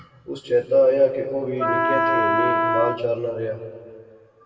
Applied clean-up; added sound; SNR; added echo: none; Wind instrument, woodwind instrument; -1 dB; reverberation time 2.0 s.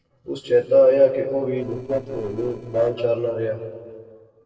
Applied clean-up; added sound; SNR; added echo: neural separator model SepFormer DNS4.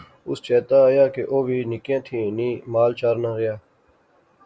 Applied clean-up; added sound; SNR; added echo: none; none; none; none.